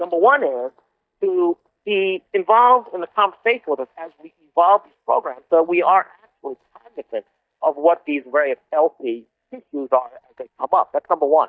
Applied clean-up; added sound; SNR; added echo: neural mask model DeepFilterNet 3.